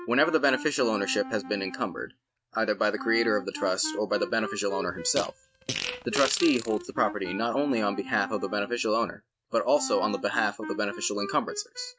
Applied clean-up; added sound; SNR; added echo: neural mask model RNNoise.